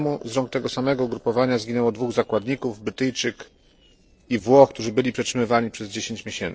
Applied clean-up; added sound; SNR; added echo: neural separator model SepFormer DNS4.